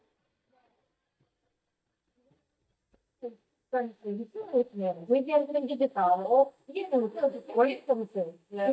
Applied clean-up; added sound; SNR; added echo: neural mask model DeepFilterNet 3.